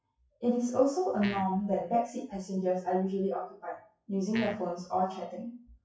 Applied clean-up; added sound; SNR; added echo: classical method WPE with log-MMSE.